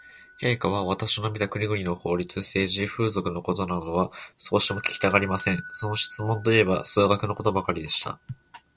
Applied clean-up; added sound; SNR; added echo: none; Bell / Doorbell; 10 dB; none.